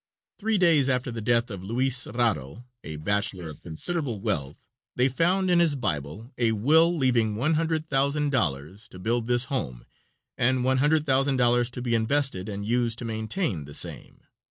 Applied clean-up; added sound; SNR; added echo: neural mask model Resemble Enhance denoiser.